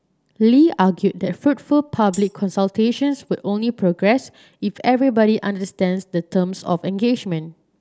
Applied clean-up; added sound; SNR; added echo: none; Tambourine; 20 dB; none.